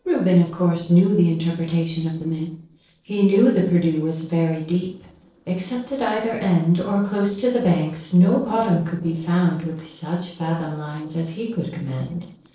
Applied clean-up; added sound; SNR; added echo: neural separator model SepFormer DNS4.